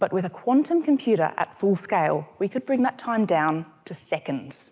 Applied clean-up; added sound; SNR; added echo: none; none; none; none.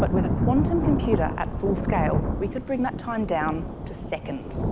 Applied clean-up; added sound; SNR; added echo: none; Thunder / Rain; -1 dB; none.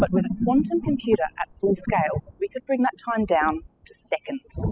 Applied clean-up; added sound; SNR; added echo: classical method spectral subtraction.